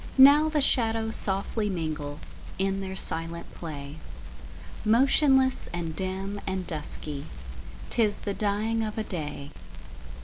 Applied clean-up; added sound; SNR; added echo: none; Crackle; 7 dB; none.